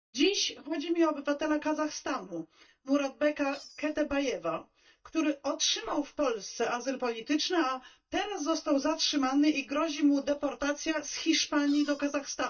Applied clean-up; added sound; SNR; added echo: neural mask model DeepFilterNet 3.